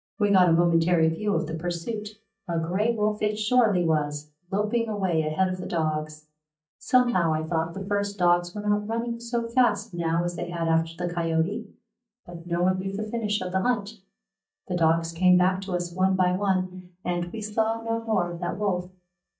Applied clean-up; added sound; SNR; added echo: neural mask model DeepFilterNet 3.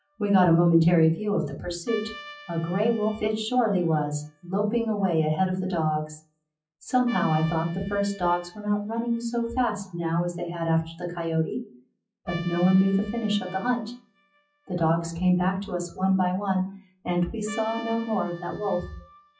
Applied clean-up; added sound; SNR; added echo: classical method WPE with log-MMSE.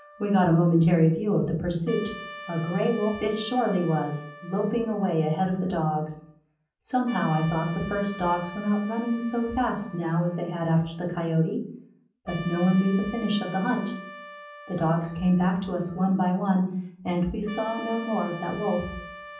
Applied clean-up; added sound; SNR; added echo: none; Trumpet; 17 dB; reverberation time 0.6 s.